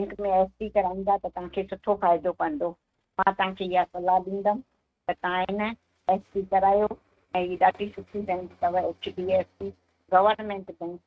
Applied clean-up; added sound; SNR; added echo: neural mask model RNNoise.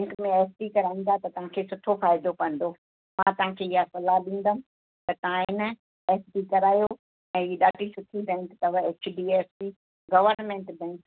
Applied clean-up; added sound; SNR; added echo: none; none; none; none.